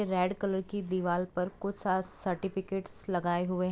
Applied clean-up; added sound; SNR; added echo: none; none; none; none.